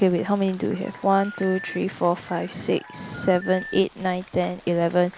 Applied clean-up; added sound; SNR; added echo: none; Telephone + Applause; 17 dB; none.